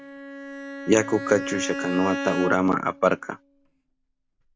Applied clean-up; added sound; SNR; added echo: none; Bowed string instrument; 8 dB; none.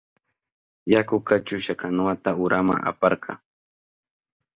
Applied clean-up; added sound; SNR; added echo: none; none; none; none.